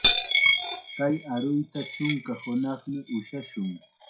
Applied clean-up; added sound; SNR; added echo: classical method WPE with log-MMSE.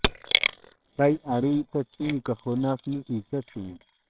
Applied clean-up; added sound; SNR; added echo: neural separator model SepFormer WHAMR!.